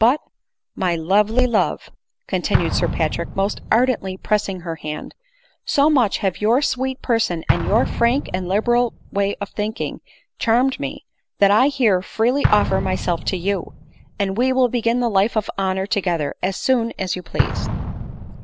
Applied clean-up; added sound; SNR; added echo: none; Explosion; 8 dB; none.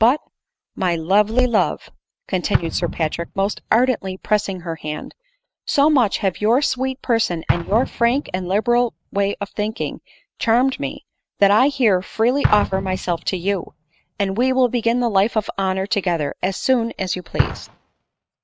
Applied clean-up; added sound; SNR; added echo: neural mask model RNNoise.